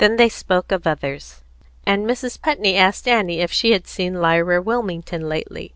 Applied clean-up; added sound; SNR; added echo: none; none; none; none.